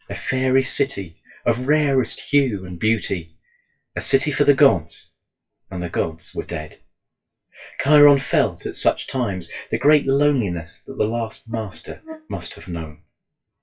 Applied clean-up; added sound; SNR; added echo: classical method WPE with log-MMSE.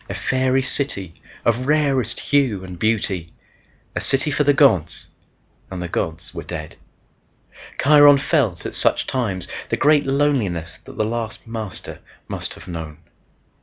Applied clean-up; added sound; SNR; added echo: none; none; none; none.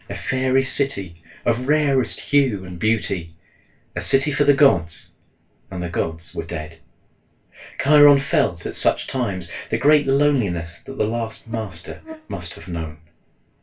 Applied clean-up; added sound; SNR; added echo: none; Buzz; 15 dB; reverberation time 0.2 s.